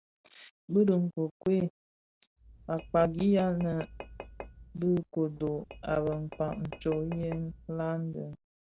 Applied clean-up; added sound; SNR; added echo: none; Tap / Glass; 16 dB; none.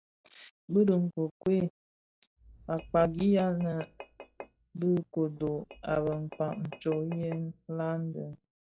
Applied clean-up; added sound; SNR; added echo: classical method log-MMSE.